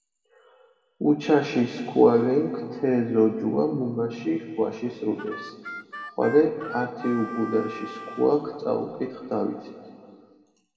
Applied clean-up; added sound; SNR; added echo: none; Harmonica; 13 dB; reverberation time 2.2 s.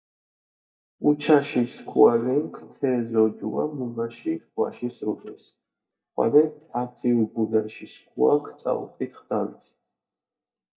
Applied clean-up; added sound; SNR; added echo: neural mask model DeepFilterNet 3.